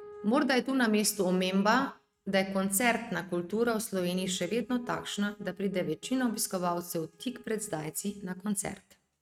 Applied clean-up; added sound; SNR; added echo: neural mask model RNNoise.